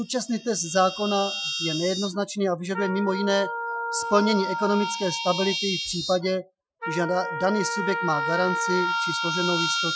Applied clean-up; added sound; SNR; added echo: classical method Wiener filter.